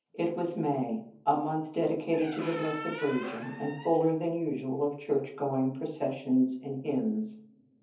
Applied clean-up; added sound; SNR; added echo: none; Squeak; 13 dB; reverberation time 0.7 s.